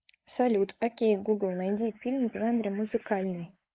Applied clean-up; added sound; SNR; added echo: neural mask model Resemble Enhance denoiser.